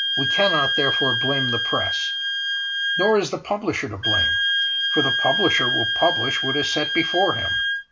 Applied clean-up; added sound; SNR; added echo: none; Wind instrument, woodwind instrument; -2 dB; none.